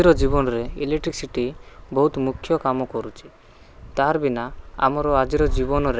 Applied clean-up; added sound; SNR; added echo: none; Wind; 8 dB; none.